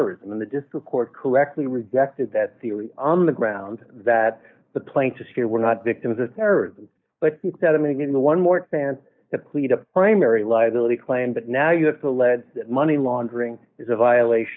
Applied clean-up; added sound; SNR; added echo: neural mask model DeepFilterNet 3.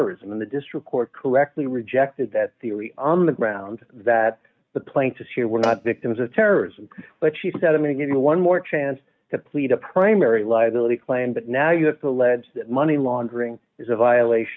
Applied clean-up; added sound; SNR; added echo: neural mask model RNNoise.